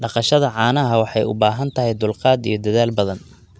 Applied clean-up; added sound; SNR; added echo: none; none; none; none.